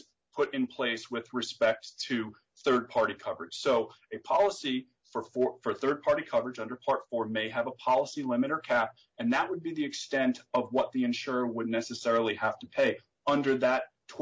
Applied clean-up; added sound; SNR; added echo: none; none; none; none.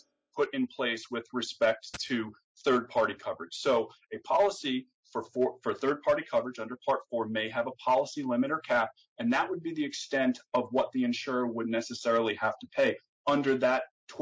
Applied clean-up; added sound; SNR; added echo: classical method spectral subtraction.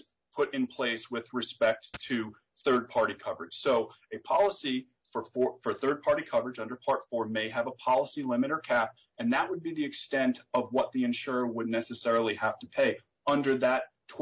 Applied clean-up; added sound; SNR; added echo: none; Coin (dropping); 17 dB; none.